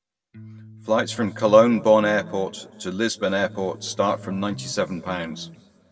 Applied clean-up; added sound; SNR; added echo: none; Electric guitar; 17 dB; reverberation time 1.1 s.